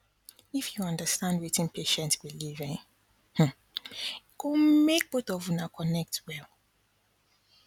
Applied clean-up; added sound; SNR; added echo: none; none; none; none.